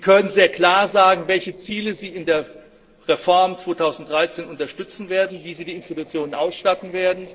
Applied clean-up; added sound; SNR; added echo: neural separator model SepFormer DNS4.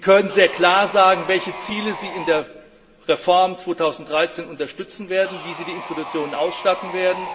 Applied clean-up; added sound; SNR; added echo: none; Sawing; 12 dB; reverberation time 1.3 s.